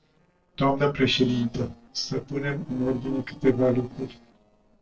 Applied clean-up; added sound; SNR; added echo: neural separator model SepFormer DNS4.